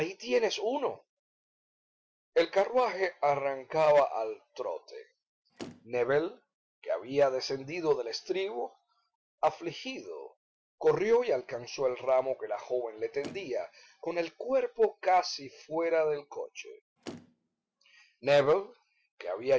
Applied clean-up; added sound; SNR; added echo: none; Motor vehicle (road); 19 dB; none.